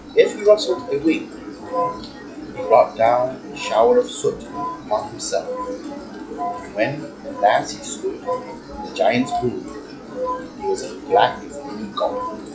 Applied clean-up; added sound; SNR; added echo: classical method log-MMSE.